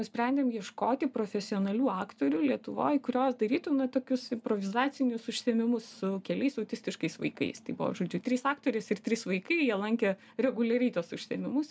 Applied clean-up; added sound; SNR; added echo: none; none; none; none.